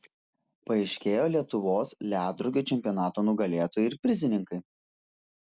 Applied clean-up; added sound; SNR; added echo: none; none; none; none.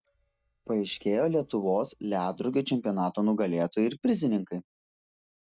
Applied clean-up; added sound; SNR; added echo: neural mask model DeepFilterNet 3.